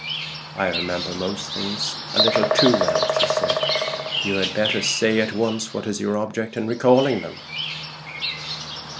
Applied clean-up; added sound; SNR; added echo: none; Bird vocalization, bird call, bird song; 1 dB; none.